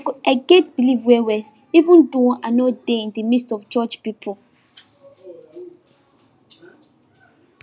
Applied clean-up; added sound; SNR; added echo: none; none; none; none.